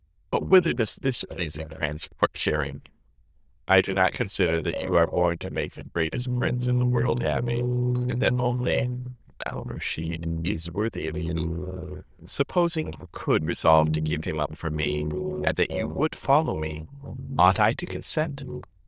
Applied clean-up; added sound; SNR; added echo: neural diffusion model UNIVERSE++.